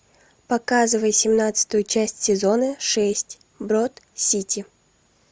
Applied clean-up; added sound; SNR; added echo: none; none; none; none.